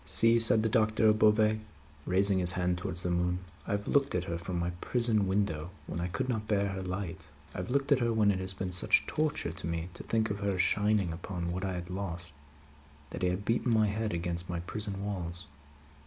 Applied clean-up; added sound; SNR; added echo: none; none; none; none.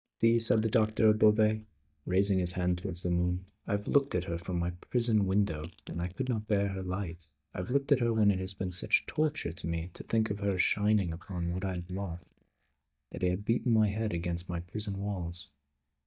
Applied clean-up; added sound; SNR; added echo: neural mask model DeepFilterNet 3.